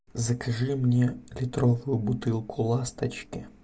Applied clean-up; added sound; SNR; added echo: none; none; none; none.